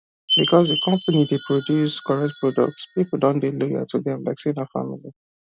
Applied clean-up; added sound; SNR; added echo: none; Chime; 4 dB; none.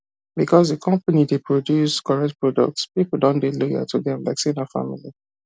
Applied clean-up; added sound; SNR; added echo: none; none; none; none.